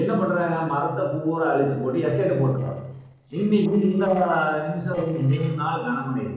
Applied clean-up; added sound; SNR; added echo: neural separator model SepFormer DNS4.